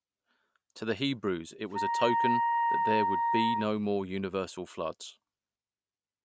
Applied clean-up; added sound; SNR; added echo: none; Wind instrument, woodwind instrument; -4 dB; none.